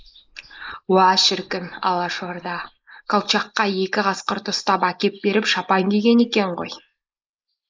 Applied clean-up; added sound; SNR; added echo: neural mask model Resemble Enhance denoiser.